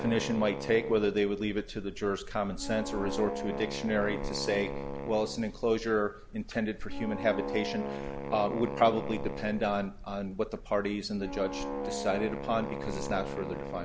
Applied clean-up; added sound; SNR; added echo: none; Wind instrument, woodwind instrument; 8 dB; none.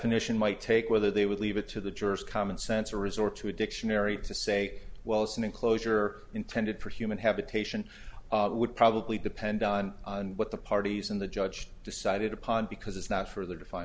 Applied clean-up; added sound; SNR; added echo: none; none; none; none.